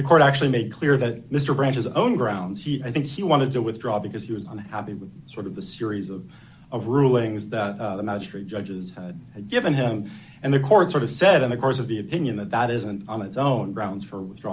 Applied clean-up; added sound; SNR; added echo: none; none; none; none.